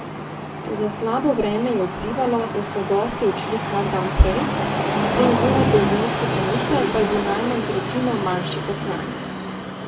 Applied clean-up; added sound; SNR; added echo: none; Train; 1 dB; reverberation time 0.4 s.